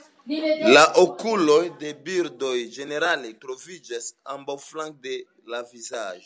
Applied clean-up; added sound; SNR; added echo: none; none; none; none.